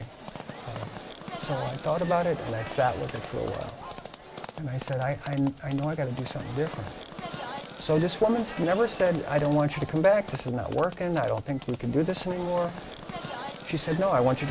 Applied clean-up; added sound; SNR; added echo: none; Livestock, farm animals, working animals; 12 dB; none.